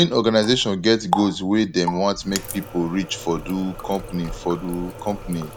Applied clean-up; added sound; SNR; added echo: none; Water tap, faucet; 11 dB; none.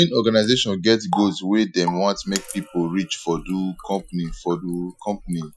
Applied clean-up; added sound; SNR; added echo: classical method Wiener filter.